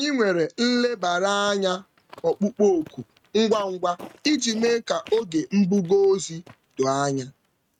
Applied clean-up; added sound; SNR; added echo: neural mask model RNNoise.